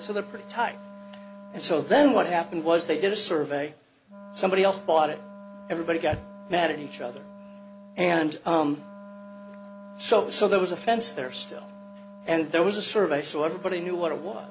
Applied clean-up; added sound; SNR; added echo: none; Wind instrument, woodwind instrument; 18 dB; none.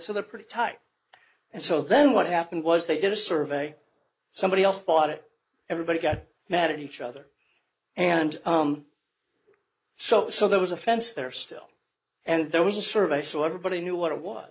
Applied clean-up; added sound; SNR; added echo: neural mask model Resemble Enhance denoiser.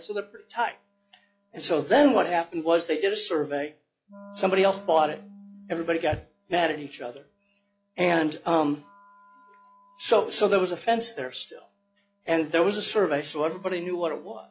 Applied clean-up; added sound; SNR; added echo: classical method log-MMSE.